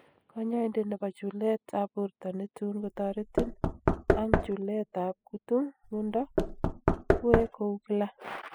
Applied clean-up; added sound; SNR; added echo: classical method spectral subtraction.